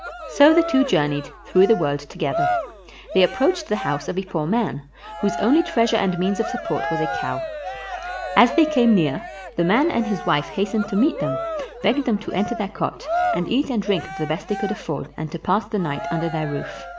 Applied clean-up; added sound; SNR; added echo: none; Cheering; 8 dB; none.